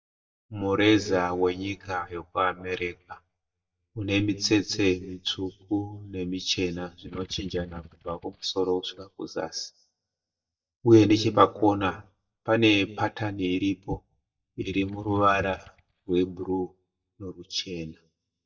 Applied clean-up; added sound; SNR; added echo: neural mask model DeepFilterNet 3.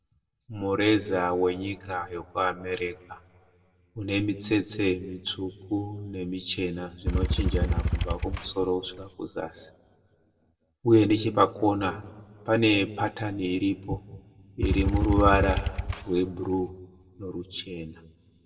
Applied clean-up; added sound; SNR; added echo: none; Motorcycle / Engine; 0 dB; reverberation time 1.2 s.